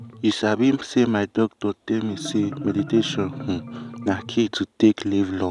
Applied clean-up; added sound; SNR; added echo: none; Marimba, xylophone; 14 dB; none.